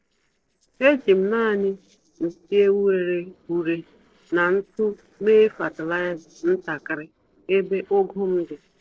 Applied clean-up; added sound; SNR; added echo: neural separator model SepFormer DNS4.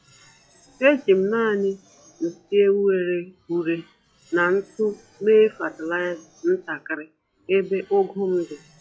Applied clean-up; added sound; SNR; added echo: classical method log-MMSE.